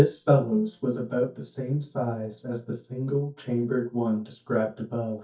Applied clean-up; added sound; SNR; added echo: neural mask model DeepFilterNet 3.